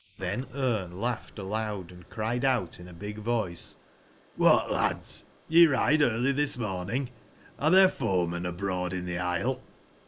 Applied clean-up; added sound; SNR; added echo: neural mask model Resemble Enhance denoiser.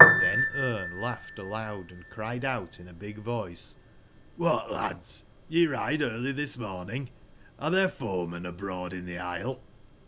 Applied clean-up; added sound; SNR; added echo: none; Piano; -1 dB; none.